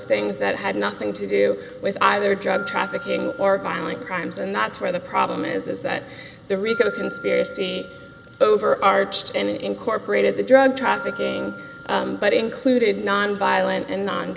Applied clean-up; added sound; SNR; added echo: none; Glockenspiel; 18 dB; none.